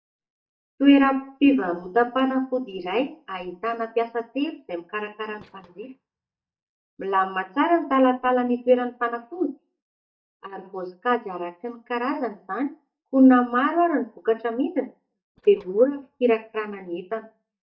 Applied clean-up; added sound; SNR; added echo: neural mask model DeepFilterNet 3.